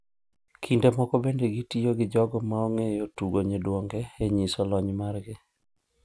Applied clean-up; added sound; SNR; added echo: none; none; none; none.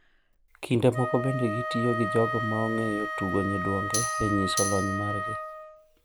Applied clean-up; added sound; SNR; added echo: none; Wind instrument, woodwind instrument + Tambourine; 4 dB; none.